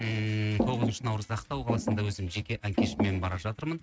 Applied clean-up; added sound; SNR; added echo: neural mask model RNNoise.